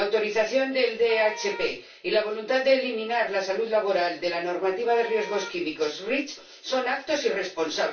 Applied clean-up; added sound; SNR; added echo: none; Wind instrument, woodwind instrument; 15 dB; reverberation time 0.2 s.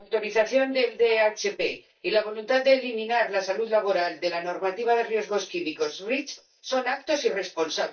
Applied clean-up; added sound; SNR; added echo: neural mask model DeepFilterNet 3.